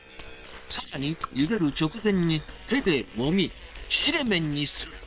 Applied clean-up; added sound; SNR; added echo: neural separator model SepFormer WHAM!.